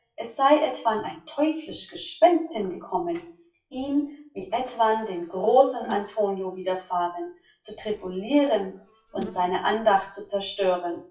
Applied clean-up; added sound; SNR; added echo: classical method WPE with log-MMSE.